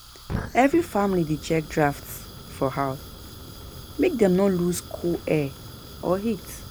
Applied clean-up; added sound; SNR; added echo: none; Fire; 13 dB; none.